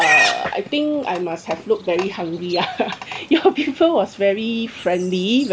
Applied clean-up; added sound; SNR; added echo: none; Livestock, farm animals, working animals; 7 dB; none.